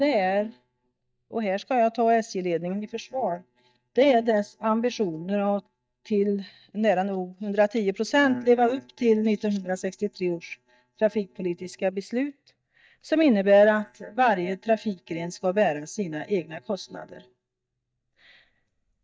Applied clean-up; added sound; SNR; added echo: neural mask model DeepFilterNet 3.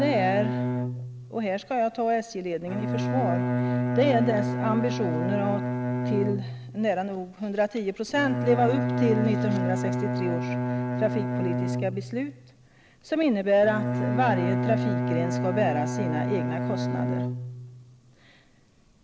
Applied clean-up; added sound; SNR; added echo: none; Bowed string instrument; 0 dB; none.